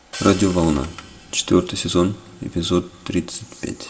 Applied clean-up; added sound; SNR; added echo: none; Hi-hat; 19 dB; reverberation time 1.0 s.